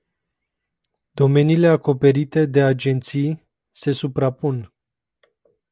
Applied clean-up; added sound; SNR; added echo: none; none; none; none.